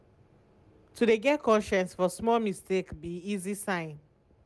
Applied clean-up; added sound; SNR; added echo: none; none; none; none.